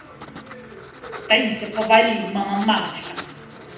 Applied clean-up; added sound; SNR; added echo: none; Writing; 15 dB; reverberation time 0.9 s.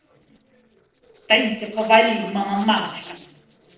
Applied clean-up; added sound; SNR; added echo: neural separator model SepFormer DNS4.